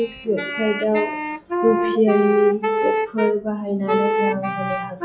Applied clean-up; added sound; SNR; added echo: classical method WPE with log-MMSE.